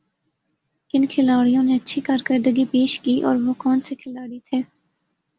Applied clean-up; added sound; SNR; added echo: none; none; none; none.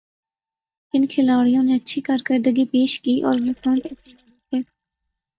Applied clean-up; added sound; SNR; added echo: neural mask model DeepFilterNet 3.